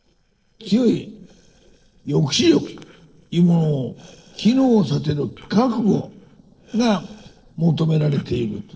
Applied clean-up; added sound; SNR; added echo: neural separator model SepFormer DNS4.